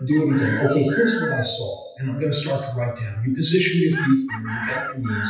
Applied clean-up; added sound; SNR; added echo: classical method WPE with log-MMSE.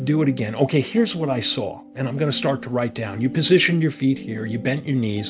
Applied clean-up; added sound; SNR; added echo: none; none; none; none.